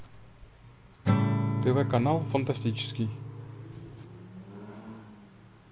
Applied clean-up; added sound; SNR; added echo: none; Acoustic guitar / Strum; 0 dB; none.